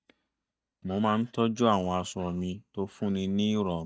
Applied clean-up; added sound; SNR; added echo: neural mask model DeepFilterNet 3.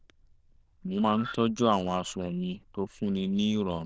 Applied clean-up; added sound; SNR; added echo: neural diffusion model UNIVERSE++.